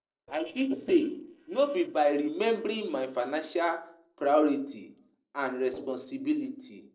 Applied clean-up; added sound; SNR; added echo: neural separator model SepFormer DNS4.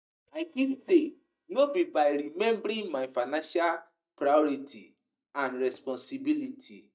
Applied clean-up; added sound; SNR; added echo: neural mask model DeepFilterNet 3.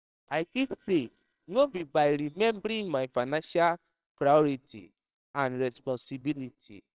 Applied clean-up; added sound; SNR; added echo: neural separator model SepFormer WHAMR!.